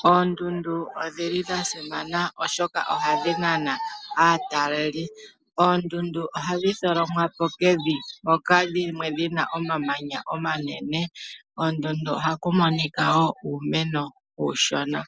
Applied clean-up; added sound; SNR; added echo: none; none; none; none.